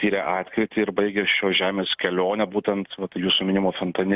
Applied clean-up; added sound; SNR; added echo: none; none; none; none.